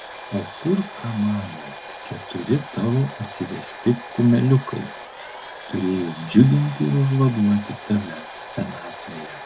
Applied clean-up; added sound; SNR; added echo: none; Domestic sounds, home sounds; 14 dB; none.